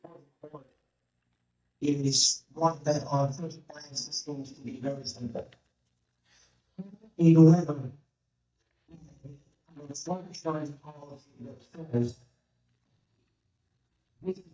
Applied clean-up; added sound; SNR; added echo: neural mask model DeepFilterNet 3.